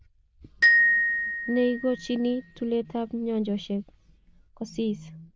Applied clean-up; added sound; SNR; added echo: neural diffusion model UNIVERSE++.